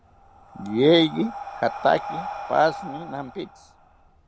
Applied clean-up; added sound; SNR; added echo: none; Breathing; 12 dB; none.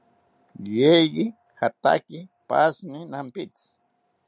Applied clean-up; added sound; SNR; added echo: none; none; none; none.